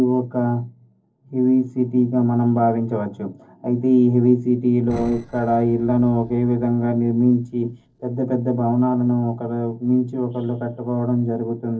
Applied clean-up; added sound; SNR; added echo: neural separator model SepFormer DNS4.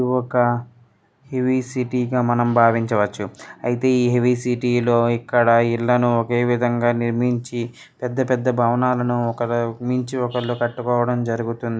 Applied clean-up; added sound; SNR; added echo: none; none; none; none.